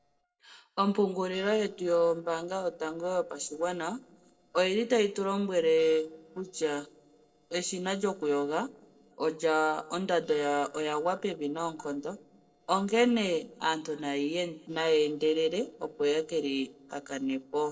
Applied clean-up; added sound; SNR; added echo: neural separator model SepFormer DNS4.